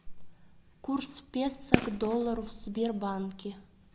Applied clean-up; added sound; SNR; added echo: none; Fireworks; 0 dB; none.